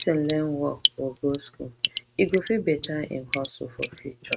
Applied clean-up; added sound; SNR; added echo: neural mask model RNNoise.